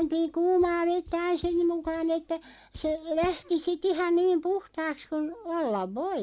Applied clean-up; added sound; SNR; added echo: none; none; none; none.